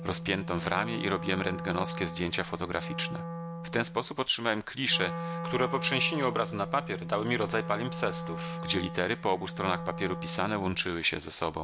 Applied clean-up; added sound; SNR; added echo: none; Wind instrument, woodwind instrument; 7 dB; none.